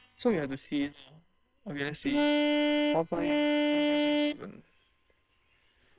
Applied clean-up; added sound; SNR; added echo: neural separator model SepFormer WHAM!.